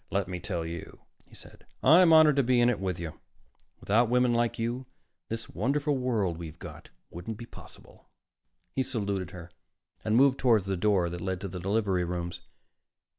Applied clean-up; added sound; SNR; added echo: none; none; none; none.